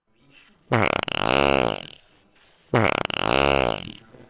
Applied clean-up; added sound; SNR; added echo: neural separator model SepFormer WHAMR!.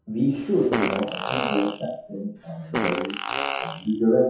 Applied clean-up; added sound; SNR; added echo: classical method WPE with log-MMSE.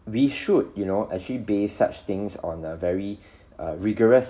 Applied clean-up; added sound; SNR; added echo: none; none; none; none.